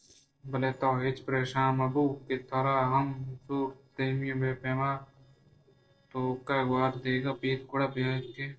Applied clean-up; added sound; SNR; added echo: neural separator model SepFormer DNS4.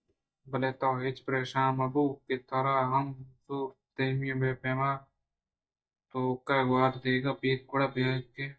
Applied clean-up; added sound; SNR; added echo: neural mask model DeepFilterNet 3.